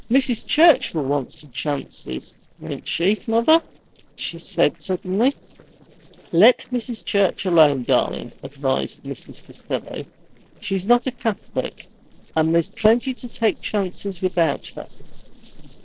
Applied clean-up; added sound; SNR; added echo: neural separator model SepFormer DNS4.